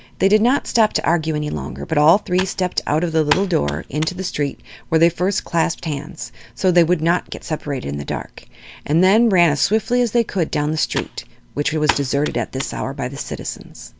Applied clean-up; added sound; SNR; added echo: none; Computer keyboard; 12 dB; none.